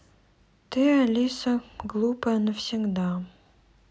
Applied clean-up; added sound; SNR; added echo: none; none; none; none.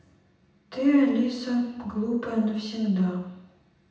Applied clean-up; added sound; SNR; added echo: none; none; none; reverberation time 0.9 s.